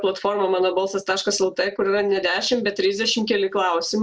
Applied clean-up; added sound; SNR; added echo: none; none; none; none.